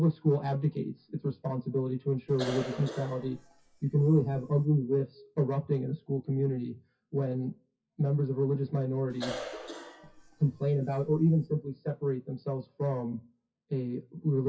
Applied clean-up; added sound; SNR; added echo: classical method WPE with log-MMSE.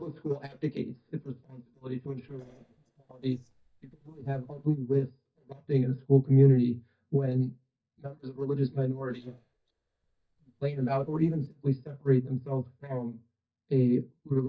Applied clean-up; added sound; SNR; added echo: neural mask model DeepFilterNet 3.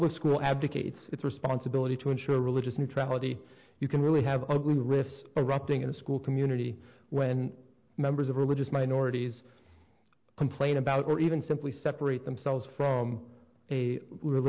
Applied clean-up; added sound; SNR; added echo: none; none; none; none.